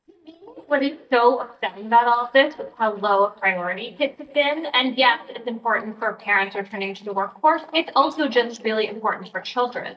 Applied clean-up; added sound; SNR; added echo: neural mask model DeepFilterNet 3.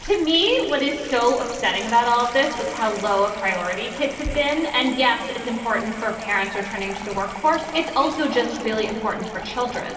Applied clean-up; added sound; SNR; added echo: none; Sink (filling or washing) / Water tap, faucet; 13 dB; reverberation time 2.5 s.